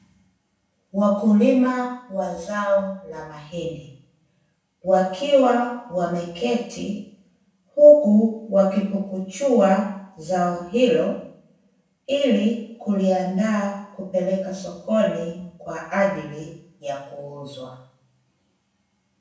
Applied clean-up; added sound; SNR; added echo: none; none; none; reverberation time 0.6 s.